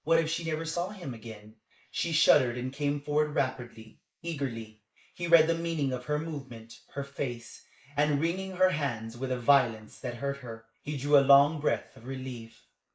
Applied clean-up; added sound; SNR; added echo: neural mask model Resemble Enhance denoiser.